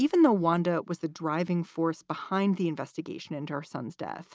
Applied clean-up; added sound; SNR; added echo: none; none; none; none.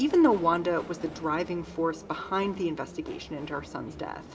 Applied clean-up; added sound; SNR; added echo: none; Subway, metro, underground; 16 dB; reverberation time 0.5 s.